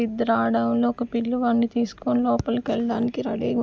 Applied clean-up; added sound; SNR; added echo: none; none; none; none.